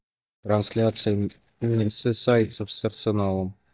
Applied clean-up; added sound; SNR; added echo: neural mask model DeepFilterNet 3.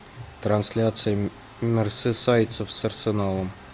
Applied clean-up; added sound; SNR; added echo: none; none; none; none.